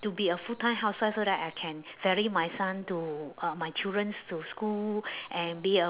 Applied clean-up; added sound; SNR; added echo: none; none; none; none.